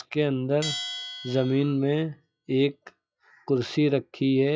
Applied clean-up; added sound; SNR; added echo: classical method log-MMSE.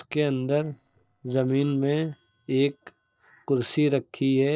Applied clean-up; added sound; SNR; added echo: neural separator model SepFormer DNS4.